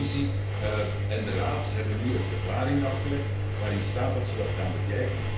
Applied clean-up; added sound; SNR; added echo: none; Engine; -3 dB; reverberation time 0.5 s.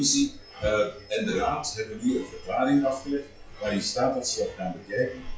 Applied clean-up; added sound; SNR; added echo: classical method WPE with log-MMSE.